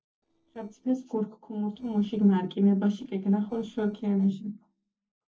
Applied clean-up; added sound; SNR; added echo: neural separator model SepFormer DNS4.